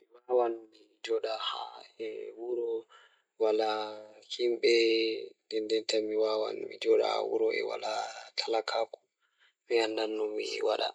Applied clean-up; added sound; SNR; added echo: none; none; none; none.